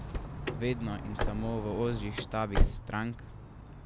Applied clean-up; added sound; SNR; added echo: none; Car; -3 dB; none.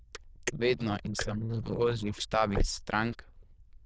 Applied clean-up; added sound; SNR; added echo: neural diffusion model UNIVERSE++.